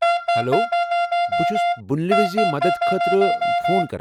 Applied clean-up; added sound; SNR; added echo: none; Wind instrument, woodwind instrument; -5 dB; none.